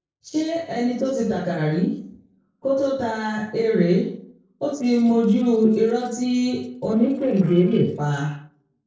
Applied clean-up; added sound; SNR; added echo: neural separator model SepFormer DNS4.